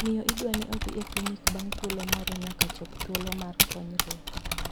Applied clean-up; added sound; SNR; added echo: none; Typing; -3 dB; none.